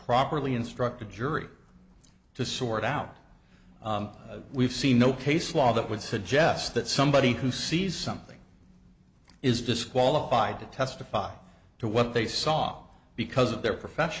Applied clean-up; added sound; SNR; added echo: none; none; none; none.